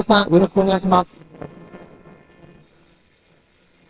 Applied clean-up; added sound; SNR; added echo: neural separator model SepFormer WHAMR!.